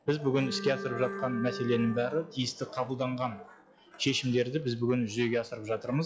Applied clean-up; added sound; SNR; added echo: classical method log-MMSE.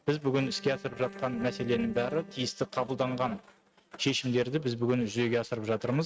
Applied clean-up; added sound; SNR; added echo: neural mask model RNNoise.